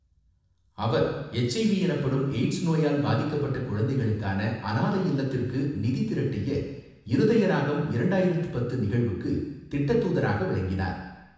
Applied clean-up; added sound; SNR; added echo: none; none; none; reverberation time 1.0 s.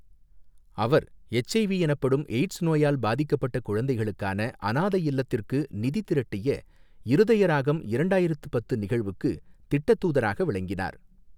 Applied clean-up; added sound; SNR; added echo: none; none; none; none.